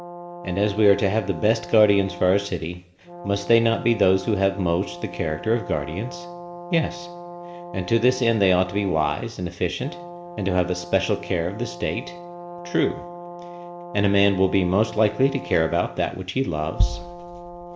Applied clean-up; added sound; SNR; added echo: none; Brass instrument; 14 dB; reverberation time 0.6 s.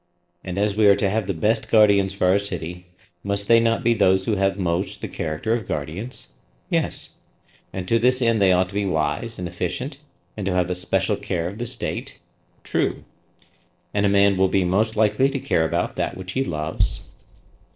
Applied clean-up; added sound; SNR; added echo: neural separator model SepFormer DNS4.